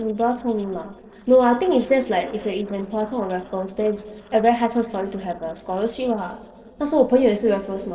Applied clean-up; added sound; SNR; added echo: neural separator model SepFormer DNS4.